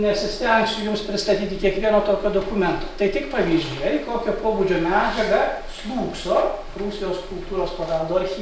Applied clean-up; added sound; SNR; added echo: none; none; none; none.